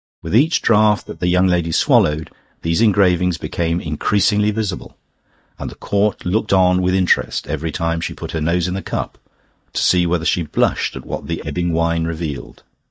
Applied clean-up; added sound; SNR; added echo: neural mask model DeepFilterNet 3.